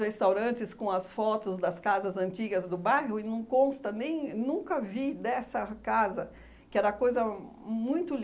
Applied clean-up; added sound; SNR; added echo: none; none; none; none.